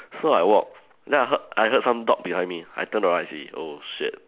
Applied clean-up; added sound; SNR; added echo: none; none; none; none.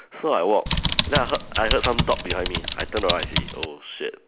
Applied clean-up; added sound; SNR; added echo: none; Typing; 0 dB; none.